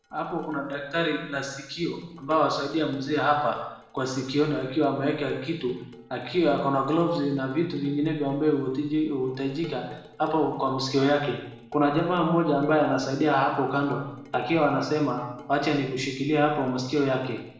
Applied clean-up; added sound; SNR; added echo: neural separator model SepFormer DNS4.